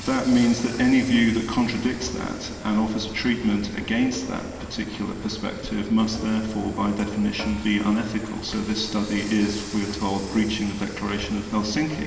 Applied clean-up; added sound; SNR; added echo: none; Frying (food) / Dishes, pots, and pans; 14 dB; reverberation time 2.9 s.